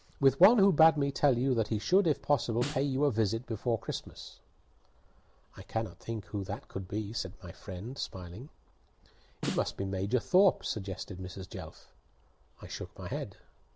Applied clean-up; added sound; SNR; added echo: none; Snare drum; 11 dB; none.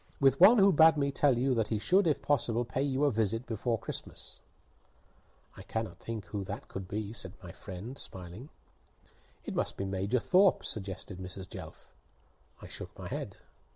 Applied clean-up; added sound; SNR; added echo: none; none; none; none.